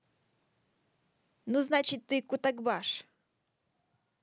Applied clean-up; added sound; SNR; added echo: none; none; none; none.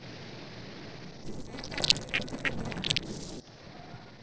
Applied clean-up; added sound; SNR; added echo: neural separator model SepFormer DNS4.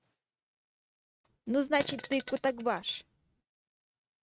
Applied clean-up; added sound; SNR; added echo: neural mask model RNNoise.